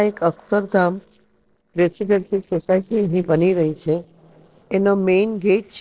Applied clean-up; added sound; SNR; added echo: neural separator model SepFormer DNS4.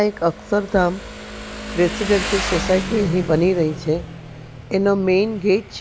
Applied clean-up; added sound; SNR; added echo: none; Motorcycle; 9 dB; none.